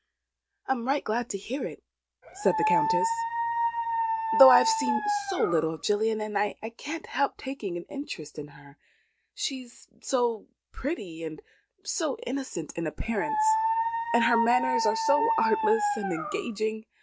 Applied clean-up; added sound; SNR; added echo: none; Dog; -2 dB; none.